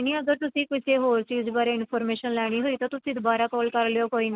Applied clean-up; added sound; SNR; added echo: none; none; none; none.